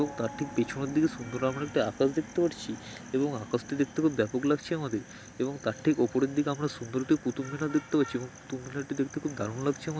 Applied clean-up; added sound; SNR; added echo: none; none; none; none.